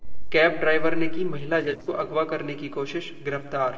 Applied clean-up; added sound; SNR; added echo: neural separator model SepFormer DNS4.